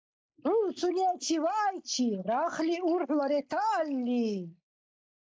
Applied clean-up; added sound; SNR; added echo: neural mask model Resemble Enhance denoiser.